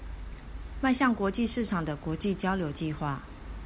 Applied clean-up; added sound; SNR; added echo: none; none; none; none.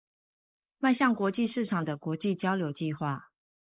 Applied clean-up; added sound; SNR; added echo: neural mask model Resemble Enhance denoiser.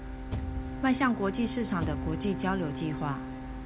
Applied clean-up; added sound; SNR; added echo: none; Bowed string instrument + Bass drum / Thump, thud; 5 dB; none.